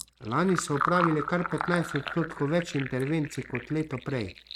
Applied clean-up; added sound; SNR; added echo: neural mask model RNNoise.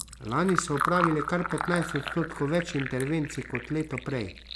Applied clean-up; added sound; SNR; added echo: none; Fill (with liquid); 5 dB; none.